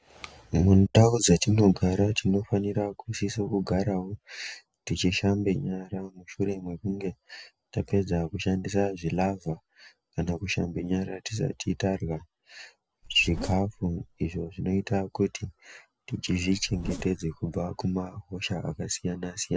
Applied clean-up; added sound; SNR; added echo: neural separator model SepFormer DNS4.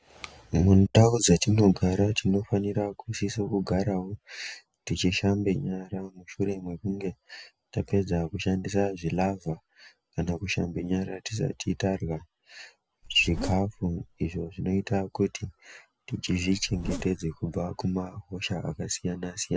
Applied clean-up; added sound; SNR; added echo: none; Zipper (clothing); 11 dB; none.